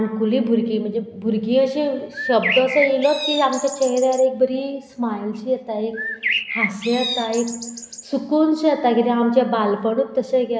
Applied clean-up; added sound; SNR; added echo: none; Bird; 6 dB; none.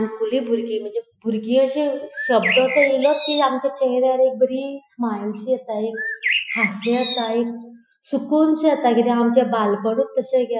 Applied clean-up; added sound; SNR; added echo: classical method Wiener filter.